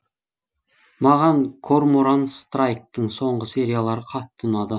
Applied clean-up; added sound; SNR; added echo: none; none; none; none.